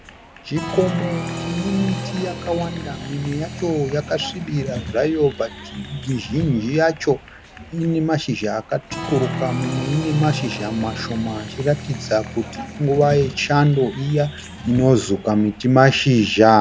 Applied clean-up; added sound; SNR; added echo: none; Applause; 10 dB; none.